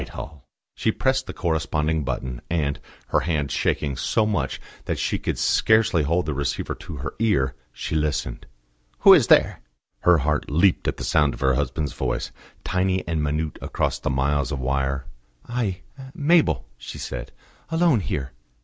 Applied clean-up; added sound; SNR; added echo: none; none; none; none.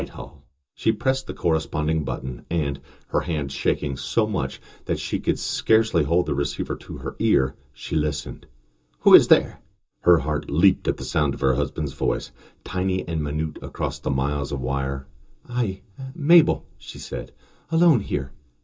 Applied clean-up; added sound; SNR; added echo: none; none; none; reverberation time 0.2 s.